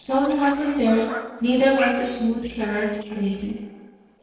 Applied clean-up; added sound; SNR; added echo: neural separator model SepFormer DNS4.